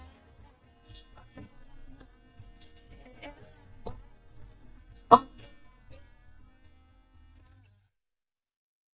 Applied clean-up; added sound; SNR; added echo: neural mask model DeepFilterNet 3.